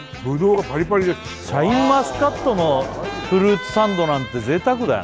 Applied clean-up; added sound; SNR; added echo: none; none; none; none.